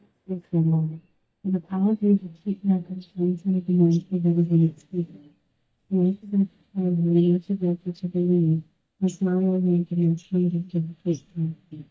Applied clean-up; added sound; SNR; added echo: neural mask model DeepFilterNet 3.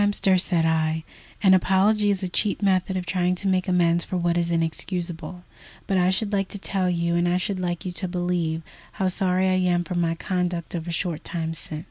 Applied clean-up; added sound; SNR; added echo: none; none; none; none.